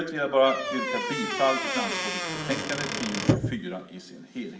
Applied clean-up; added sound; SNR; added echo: none; Squeak / Wood; 0 dB; reverberation time 0.8 s.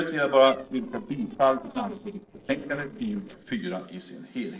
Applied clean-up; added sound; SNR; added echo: neural separator model SepFormer DNS4.